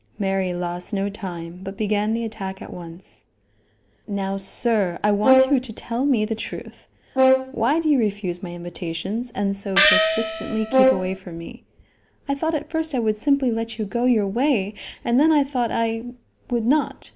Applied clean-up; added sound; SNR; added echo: none; Brass instrument + Gong; -1 dB; none.